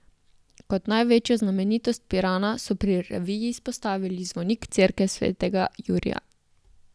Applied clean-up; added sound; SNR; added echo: none; none; none; none.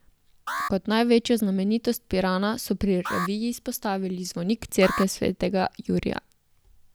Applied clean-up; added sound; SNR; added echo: none; Alarm; 12 dB; none.